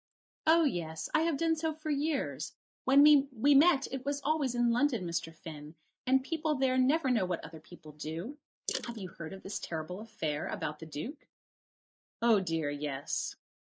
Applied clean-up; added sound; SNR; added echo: neural mask model Resemble Enhance denoiser.